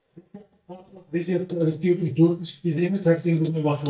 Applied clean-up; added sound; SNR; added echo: neural mask model DeepFilterNet 3.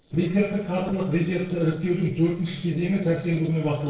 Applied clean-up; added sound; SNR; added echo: neural separator model SepFormer DNS4.